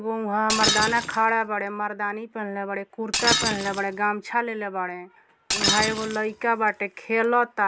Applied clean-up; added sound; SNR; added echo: none; Shatter; 4 dB; none.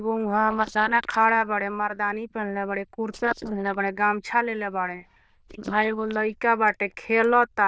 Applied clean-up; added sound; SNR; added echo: neural diffusion model UNIVERSE++.